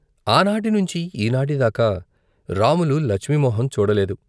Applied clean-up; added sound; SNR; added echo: none; none; none; none.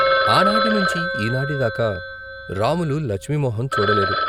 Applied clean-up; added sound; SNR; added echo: none; Piano + Telephone; 0 dB; none.